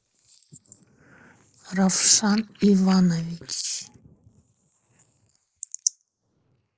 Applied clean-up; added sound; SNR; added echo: neural mask model Resemble Enhance denoiser.